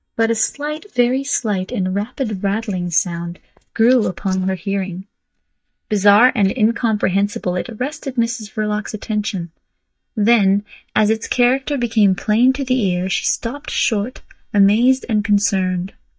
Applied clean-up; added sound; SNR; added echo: neural mask model DeepFilterNet 3.